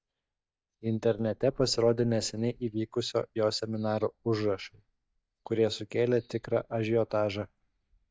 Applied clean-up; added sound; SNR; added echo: neural mask model DeepFilterNet 3.